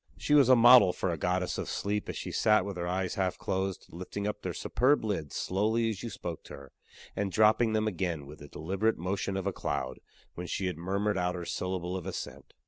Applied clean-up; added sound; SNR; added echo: none; none; none; none.